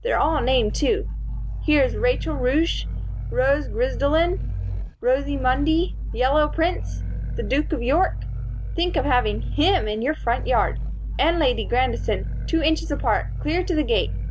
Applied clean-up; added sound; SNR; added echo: none; Growling; 3 dB; none.